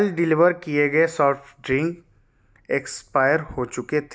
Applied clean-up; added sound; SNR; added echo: none; none; none; none.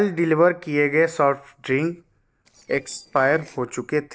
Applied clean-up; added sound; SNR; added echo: neural separator model SepFormer DNS4.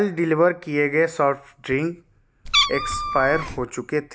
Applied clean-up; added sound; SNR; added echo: none; Meow; 1 dB; none.